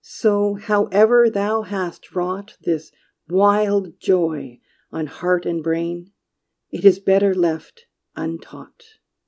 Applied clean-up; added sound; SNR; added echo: none; none; none; none.